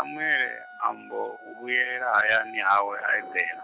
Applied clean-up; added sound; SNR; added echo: none; Wind instrument, woodwind instrument; 15 dB; none.